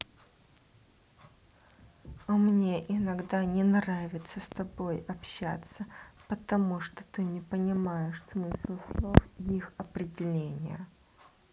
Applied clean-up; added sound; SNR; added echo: none; none; none; none.